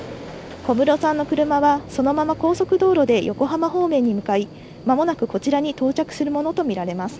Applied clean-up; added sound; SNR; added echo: none; none; none; none.